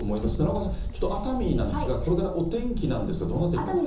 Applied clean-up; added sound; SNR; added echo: none; Wind; 4 dB; reverberation time 0.7 s.